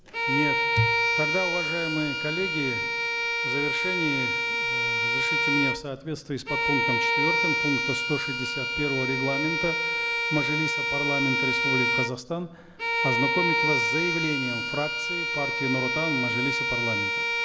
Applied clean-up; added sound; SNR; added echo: none; Bowed string instrument; -4 dB; none.